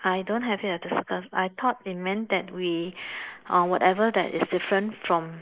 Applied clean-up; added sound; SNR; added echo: neural mask model Resemble Enhance denoiser.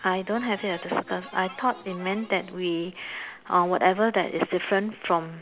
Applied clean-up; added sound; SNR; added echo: none; Harmonica; 19 dB; none.